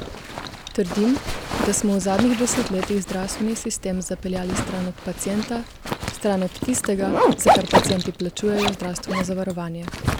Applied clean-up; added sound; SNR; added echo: none; Zipper (clothing); 1 dB; none.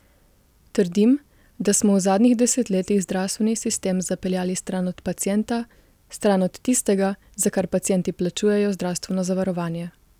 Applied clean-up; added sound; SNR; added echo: none; none; none; none.